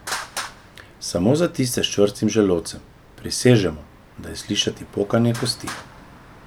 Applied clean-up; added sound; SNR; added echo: none; Traffic noise, roadway noise; 16 dB; none.